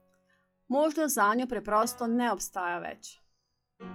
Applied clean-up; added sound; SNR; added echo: classical method log-MMSE.